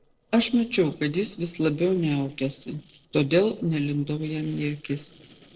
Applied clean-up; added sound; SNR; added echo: neural separator model SepFormer DNS4.